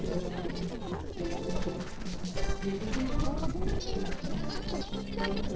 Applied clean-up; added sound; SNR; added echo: neural separator model SepFormer DNS4.